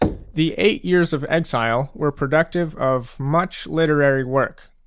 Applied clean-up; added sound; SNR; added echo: none; Knock / Wood; 11 dB; none.